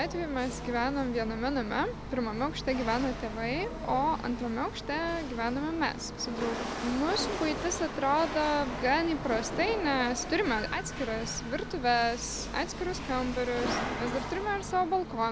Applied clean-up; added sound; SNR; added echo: none; Rattle / Chatter / Hiss / Engine / Mechanisms; 6 dB; none.